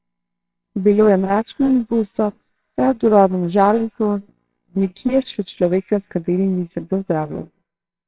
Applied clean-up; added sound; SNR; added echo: neural separator model SepFormer WHAMR!.